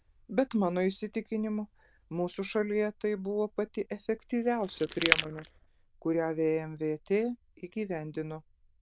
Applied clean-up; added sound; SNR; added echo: neural diffusion model UNIVERSE++.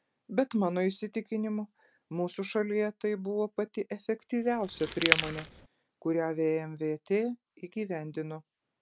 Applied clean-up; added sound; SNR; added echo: none; Crackle; 0 dB; none.